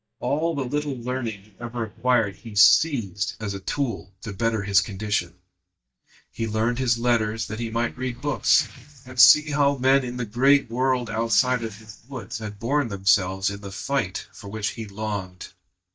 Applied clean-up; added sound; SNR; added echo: neural mask model DeepFilterNet 3.